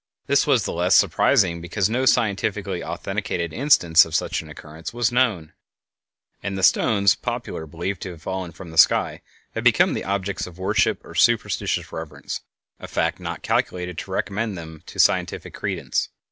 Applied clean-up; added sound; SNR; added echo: none; none; none; none.